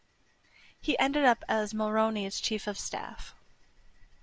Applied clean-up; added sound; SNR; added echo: none; none; none; none.